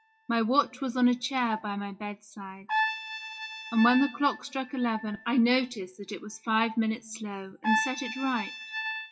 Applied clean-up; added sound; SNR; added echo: classical method WPE with log-MMSE.